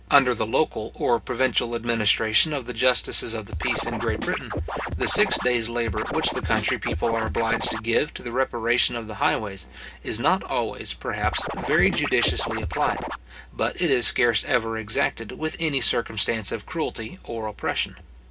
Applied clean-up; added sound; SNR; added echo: none; Scratching (performance technique); 7 dB; reverberation time 0.3 s.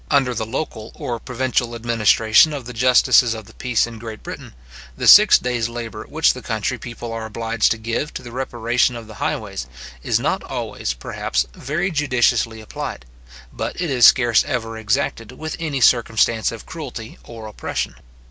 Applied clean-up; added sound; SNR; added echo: none; none; none; none.